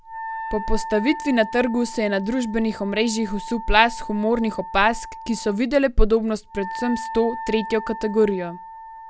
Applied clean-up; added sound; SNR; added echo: none; Wind instrument, woodwind instrument; 12 dB; none.